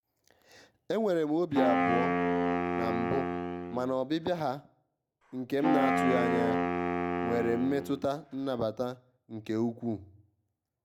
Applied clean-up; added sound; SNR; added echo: none; Wind instrument, woodwind instrument; -2 dB; none.